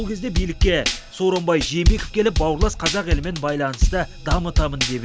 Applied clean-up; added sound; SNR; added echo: none; Drum kit; -1 dB; none.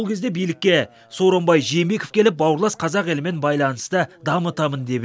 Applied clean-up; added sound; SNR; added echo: none; none; none; none.